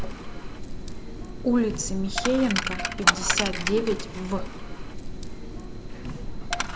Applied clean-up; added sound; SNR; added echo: none; Coin (dropping); 0 dB; none.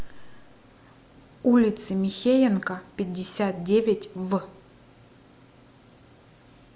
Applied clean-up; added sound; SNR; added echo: none; none; none; none.